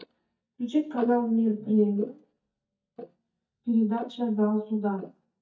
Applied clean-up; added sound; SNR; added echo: neural mask model DeepFilterNet 3.